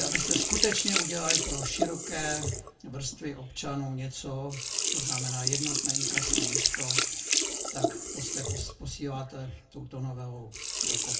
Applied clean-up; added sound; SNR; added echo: none; Sink (filling or washing); -5 dB; reverberation time 0.2 s.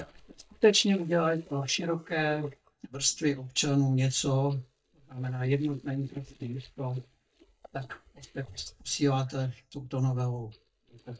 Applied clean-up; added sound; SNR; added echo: neural mask model DeepFilterNet 3.